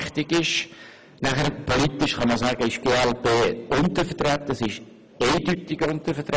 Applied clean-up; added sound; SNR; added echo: none; none; none; none.